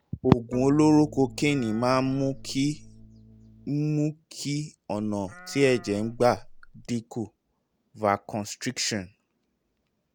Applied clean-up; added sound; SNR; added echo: none; Organ + Livestock, farm animals, working animals; 17 dB; none.